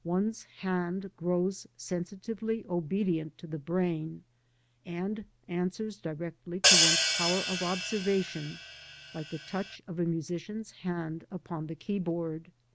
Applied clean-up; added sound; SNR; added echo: none; Hi-hat; -4 dB; none.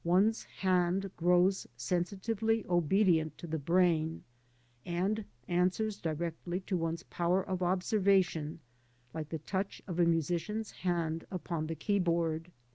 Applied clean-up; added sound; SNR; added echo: none; none; none; none.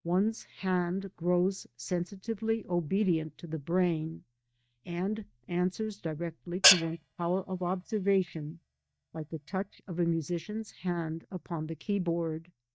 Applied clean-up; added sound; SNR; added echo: neural mask model DeepFilterNet 3.